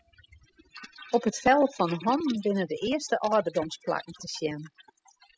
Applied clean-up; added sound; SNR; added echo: classical method spectral subtraction.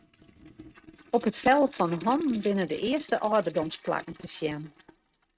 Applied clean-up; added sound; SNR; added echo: neural mask model RNNoise.